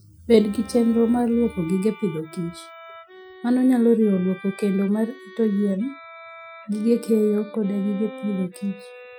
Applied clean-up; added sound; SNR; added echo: classical method Wiener filter.